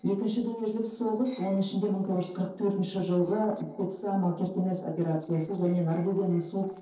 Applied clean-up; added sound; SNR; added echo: neural separator model SepFormer DNS4.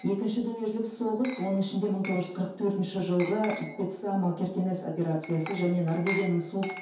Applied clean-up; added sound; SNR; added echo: none; Glass; 15 dB; reverberation time 0.6 s.